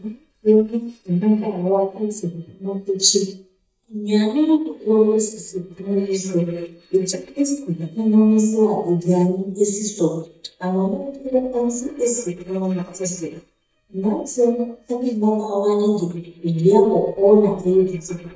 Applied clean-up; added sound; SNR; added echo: neural mask model DeepFilterNet 3.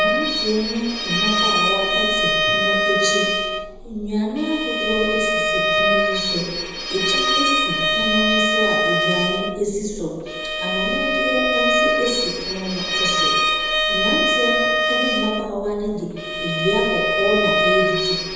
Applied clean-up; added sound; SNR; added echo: none; Bowed string instrument; -4 dB; reverberation time 1.1 s.